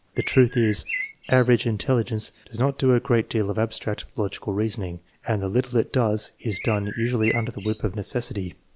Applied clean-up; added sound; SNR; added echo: none; Bird; 11 dB; none.